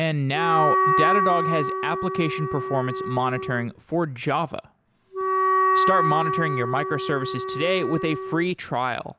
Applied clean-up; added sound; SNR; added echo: none; Wind instrument, woodwind instrument; -1 dB; none.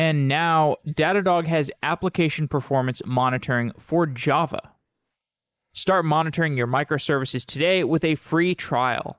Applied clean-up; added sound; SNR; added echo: neural mask model Resemble Enhance denoiser.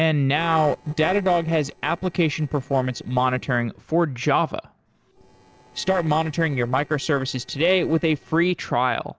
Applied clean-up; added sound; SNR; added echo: neural separator model SepFormer DNS4.